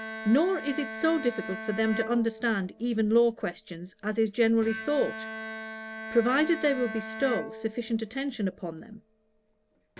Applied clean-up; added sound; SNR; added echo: none; Bowed string instrument; 12 dB; none.